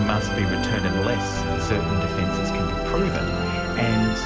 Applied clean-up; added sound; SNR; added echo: none; Musical instrument; -2 dB; none.